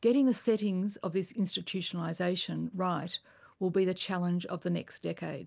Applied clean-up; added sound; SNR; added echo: none; none; none; none.